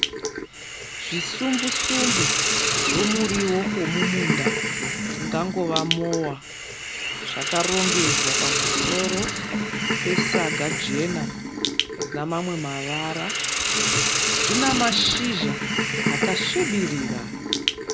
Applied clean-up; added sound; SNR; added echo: none; Hiss; -3 dB; none.